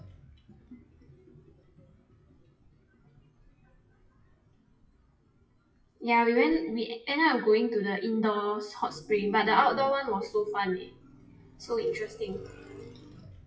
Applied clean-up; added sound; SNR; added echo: classical method WPE with log-MMSE.